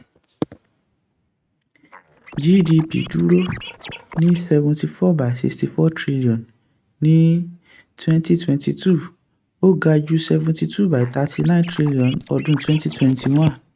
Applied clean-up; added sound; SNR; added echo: neural mask model RNNoise.